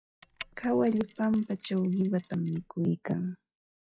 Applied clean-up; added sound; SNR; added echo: classical method log-MMSE.